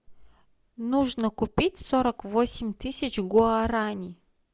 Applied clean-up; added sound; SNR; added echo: none; none; none; none.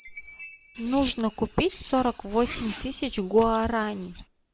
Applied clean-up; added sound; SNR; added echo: none; Car + Chime; 13 dB; none.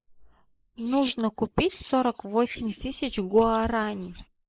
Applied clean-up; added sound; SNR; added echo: neural mask model Resemble Enhance denoiser.